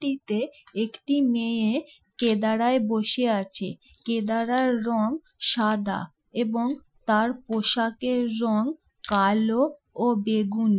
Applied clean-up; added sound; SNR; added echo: classical method Wiener filter.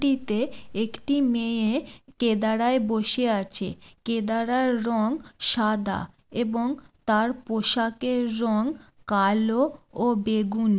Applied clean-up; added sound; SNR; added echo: none; none; none; none.